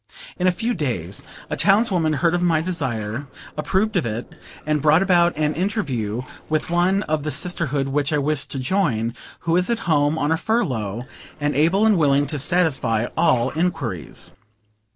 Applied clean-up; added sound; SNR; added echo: neural separator model SepFormer DNS4.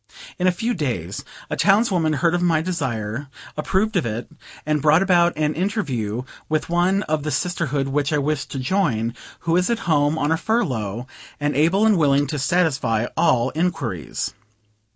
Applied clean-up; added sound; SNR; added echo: none; none; none; none.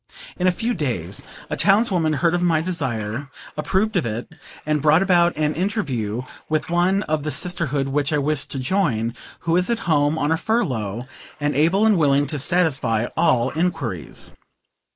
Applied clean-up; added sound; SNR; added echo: neural mask model Resemble Enhance denoiser.